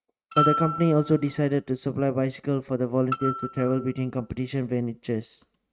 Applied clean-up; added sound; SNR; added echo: neural mask model RNNoise.